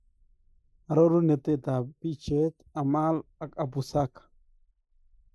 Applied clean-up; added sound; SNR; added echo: neural mask model Resemble Enhance denoiser.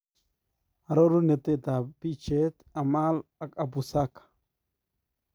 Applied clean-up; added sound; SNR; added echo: none; none; none; none.